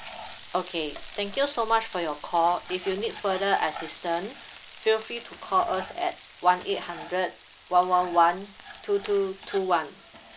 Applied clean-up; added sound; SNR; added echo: none; Frying (food); 16 dB; none.